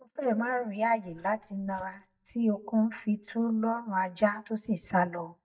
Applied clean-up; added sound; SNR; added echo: neural mask model DeepFilterNet 3.